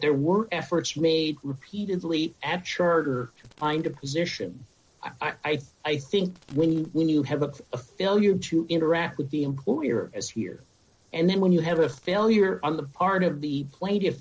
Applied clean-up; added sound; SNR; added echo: neural separator model SepFormer DNS4.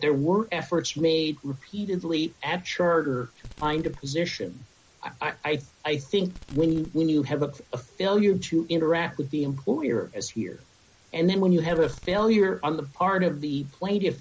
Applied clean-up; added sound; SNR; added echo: none; Fireworks; 18 dB; none.